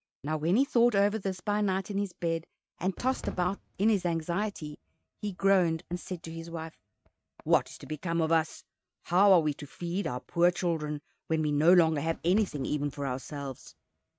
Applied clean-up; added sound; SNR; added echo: neural mask model RNNoise.